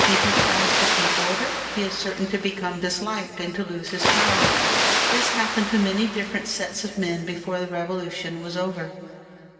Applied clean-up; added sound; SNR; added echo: none; Water; -2 dB; reverberation time 2.7 s.